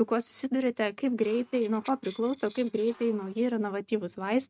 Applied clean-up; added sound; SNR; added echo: neural mask model RNNoise.